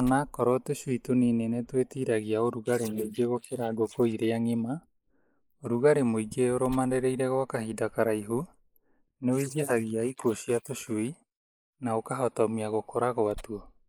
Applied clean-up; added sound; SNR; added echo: neural mask model Resemble Enhance denoiser.